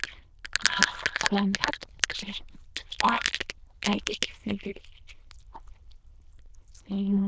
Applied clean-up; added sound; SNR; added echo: neural diffusion model UNIVERSE++.